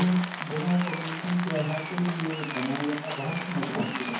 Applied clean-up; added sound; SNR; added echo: none; Rain; 6 dB; reverberation time 0.9 s.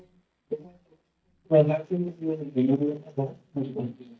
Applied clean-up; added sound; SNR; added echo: neural mask model DeepFilterNet 3.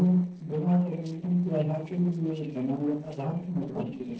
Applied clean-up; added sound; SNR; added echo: neural separator model SepFormer DNS4.